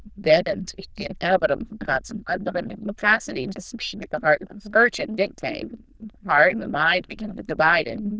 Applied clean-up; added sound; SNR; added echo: neural diffusion model UNIVERSE++.